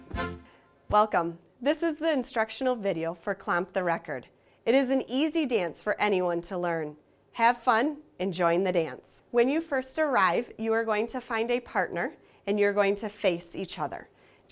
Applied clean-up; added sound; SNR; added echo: none; none; none; none.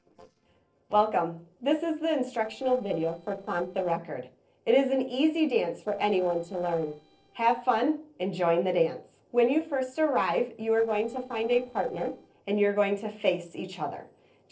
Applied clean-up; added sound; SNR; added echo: neural separator model SepFormer DNS4.